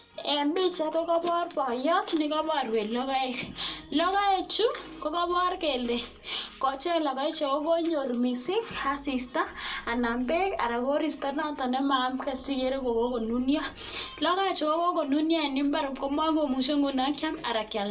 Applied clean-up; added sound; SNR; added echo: none; none; none; reverberation time 0.1 s.